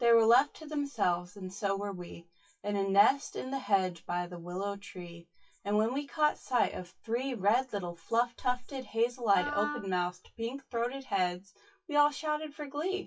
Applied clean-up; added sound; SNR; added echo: classical method WPE with log-MMSE.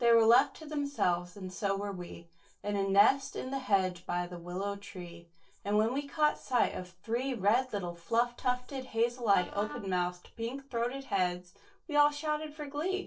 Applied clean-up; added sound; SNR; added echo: neural separator model SepFormer DNS4.